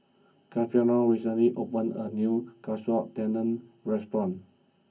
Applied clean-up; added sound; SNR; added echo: none; none; none; reverberation time 0.3 s.